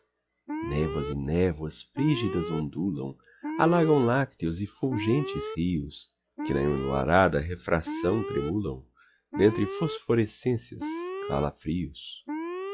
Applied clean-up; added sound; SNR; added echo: classical method log-MMSE.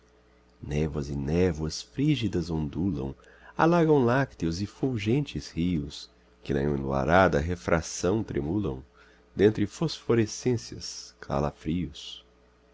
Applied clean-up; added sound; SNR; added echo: none; none; none; none.